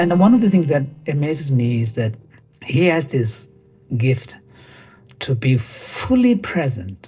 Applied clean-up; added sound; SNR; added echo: neural separator model SepFormer DNS4.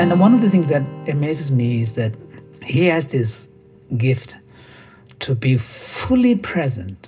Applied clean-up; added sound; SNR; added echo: none; Acoustic guitar; 14 dB; reverberation time 0.2 s.